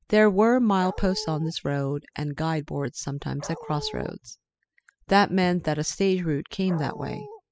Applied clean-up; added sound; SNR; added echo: classical method spectral subtraction.